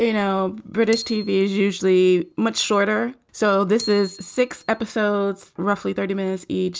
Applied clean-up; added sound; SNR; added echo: none; Glockenspiel; 20 dB; none.